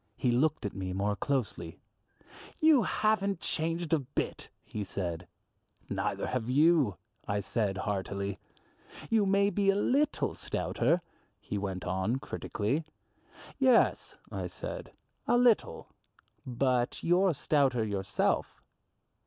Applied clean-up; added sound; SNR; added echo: none; none; none; none.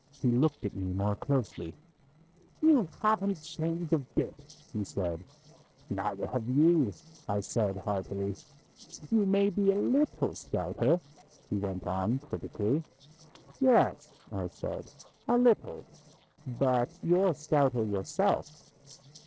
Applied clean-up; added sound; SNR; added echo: neural separator model SepFormer DNS4.